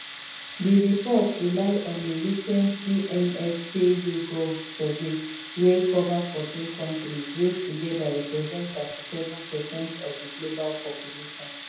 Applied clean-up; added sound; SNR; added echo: none; Tools; 10 dB; reverberation time 0.9 s.